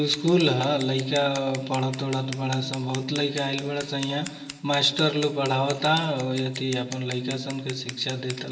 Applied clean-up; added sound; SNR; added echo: none; Scissors; 16 dB; reverberation time 0.9 s.